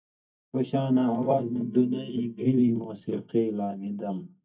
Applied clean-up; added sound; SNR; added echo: neural mask model DeepFilterNet 3.